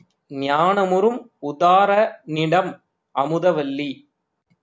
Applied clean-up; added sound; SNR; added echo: none; none; none; none.